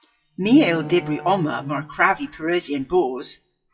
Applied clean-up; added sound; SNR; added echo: classical method WPE with log-MMSE.